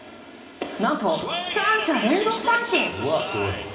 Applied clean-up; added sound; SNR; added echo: none; none; none; reverberation time 2.1 s.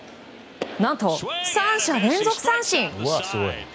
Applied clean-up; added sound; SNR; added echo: none; none; none; none.